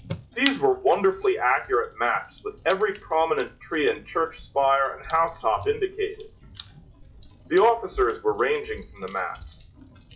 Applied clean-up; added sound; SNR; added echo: classical method log-MMSE.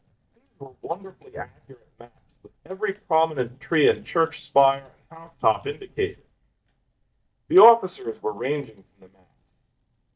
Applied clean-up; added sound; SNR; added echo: neural mask model DeepFilterNet 3.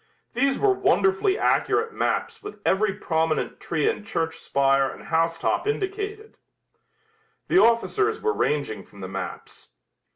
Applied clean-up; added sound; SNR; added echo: none; none; none; none.